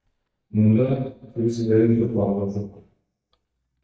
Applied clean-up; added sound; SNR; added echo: neural mask model DeepFilterNet 3.